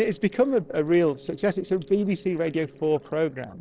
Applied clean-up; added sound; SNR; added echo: neural separator model SepFormer DNS4.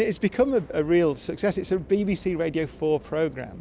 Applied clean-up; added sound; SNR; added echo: none; none; none; none.